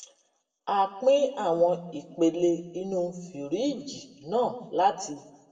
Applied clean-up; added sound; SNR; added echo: none; none; none; reverberation time 0.9 s.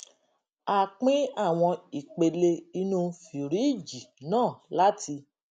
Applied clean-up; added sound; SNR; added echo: none; none; none; none.